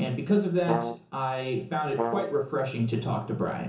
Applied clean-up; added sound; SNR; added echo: none; Brass instrument; 4 dB; reverberation time 0.6 s.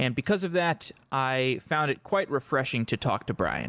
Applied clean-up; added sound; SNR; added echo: none; none; none; none.